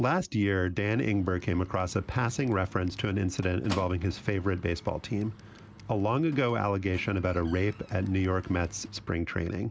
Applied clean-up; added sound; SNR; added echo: none; Squeak + Bird; 19 dB; none.